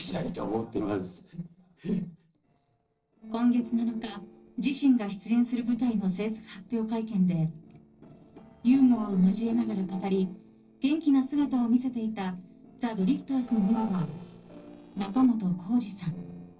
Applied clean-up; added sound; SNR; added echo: neural separator model SepFormer DNS4.